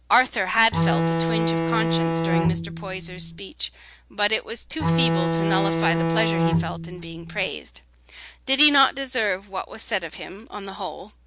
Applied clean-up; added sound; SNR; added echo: none; Bowed string instrument; -3 dB; none.